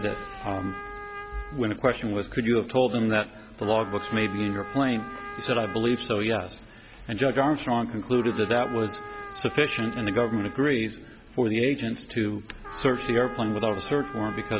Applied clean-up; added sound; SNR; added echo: none; Trumpet; 14 dB; none.